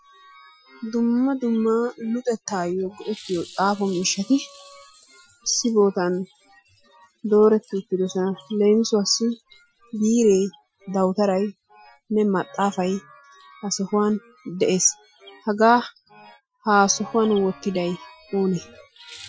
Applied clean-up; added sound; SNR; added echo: classical method Wiener filter.